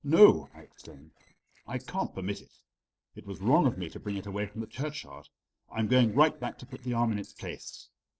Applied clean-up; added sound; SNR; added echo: neural separator model SepFormer DNS4.